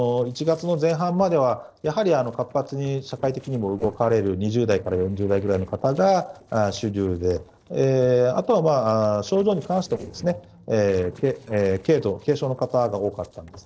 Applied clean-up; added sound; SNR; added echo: neural separator model SepFormer DNS4.